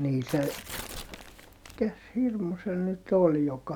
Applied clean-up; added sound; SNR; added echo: none; Tearing; 12 dB; none.